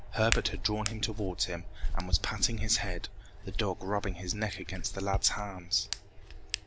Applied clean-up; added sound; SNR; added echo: none; Hands; 1 dB; none.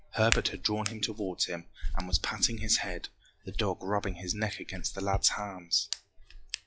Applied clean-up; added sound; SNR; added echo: classical method log-MMSE.